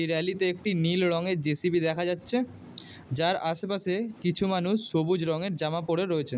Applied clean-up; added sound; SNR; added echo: none; none; none; none.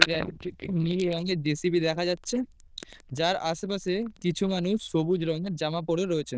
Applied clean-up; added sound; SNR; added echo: neural diffusion model UNIVERSE++.